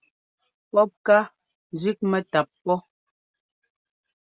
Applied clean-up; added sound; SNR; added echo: none; none; none; none.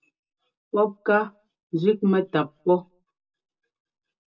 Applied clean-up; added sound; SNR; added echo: none; none; none; reverberation time 0.2 s.